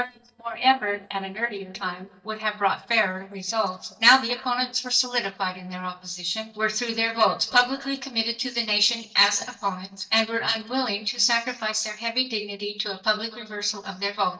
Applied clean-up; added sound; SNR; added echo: neural mask model DeepFilterNet 3.